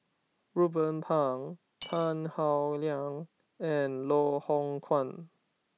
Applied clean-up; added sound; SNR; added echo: none; Cutlery, silverware / Dishes, pots, and pans; 18 dB; none.